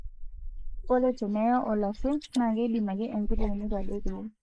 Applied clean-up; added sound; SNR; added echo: neural mask model Resemble Enhance denoiser.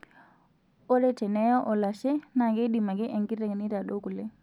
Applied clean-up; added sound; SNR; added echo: none; none; none; none.